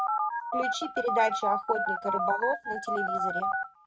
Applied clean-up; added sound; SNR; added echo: neural mask model RNNoise.